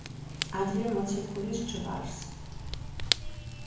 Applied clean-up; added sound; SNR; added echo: none; Fire / Rain; 1 dB; reverberation time 0.9 s.